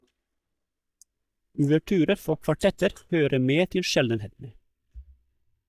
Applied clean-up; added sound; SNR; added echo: neural mask model DeepFilterNet 3.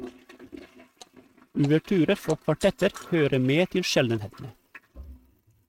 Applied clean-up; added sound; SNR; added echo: neural mask model RNNoise.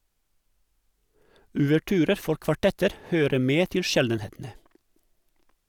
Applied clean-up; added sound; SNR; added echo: none; none; none; none.